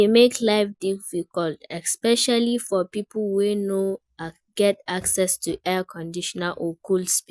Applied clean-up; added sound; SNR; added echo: none; none; none; none.